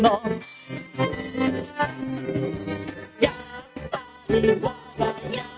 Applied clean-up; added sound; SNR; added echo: neural mask model RNNoise.